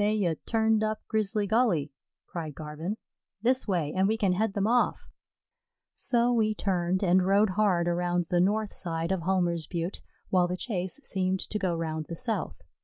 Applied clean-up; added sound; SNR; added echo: none; none; none; none.